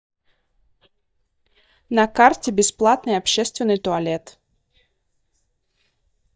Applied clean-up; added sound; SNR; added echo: neural mask model DeepFilterNet 3.